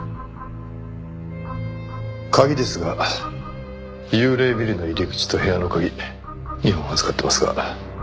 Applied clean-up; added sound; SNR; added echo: none; none; none; none.